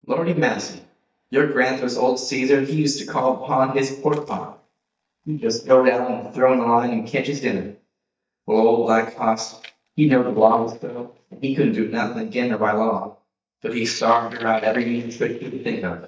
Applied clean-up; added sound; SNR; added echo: neural mask model DeepFilterNet 3.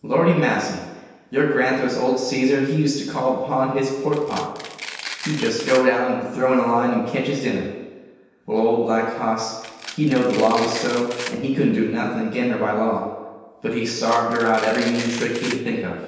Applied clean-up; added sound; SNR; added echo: none; Domestic sounds, home sounds; 12 dB; reverberation time 1.2 s.